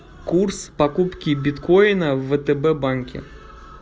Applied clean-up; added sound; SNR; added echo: none; none; none; none.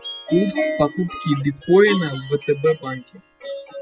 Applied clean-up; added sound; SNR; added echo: classical method spectral subtraction.